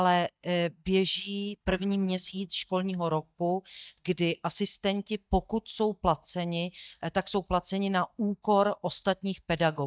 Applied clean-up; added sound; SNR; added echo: neural mask model DeepFilterNet 3.